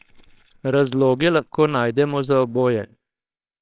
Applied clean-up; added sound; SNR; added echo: neural separator model SepFormer WHAMR!.